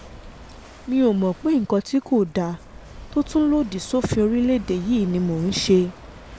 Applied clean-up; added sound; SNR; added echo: none; Walk, footsteps / Waves, surf / Wind; 18 dB; none.